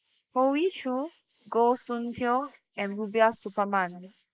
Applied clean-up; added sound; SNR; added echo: neural mask model Resemble Enhance denoiser.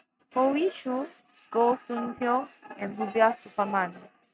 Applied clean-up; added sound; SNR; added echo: neural mask model RNNoise.